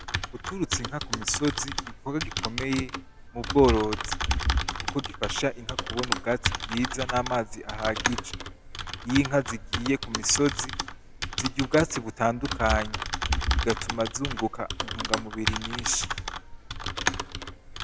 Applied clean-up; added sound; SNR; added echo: none; Typing; 2 dB; none.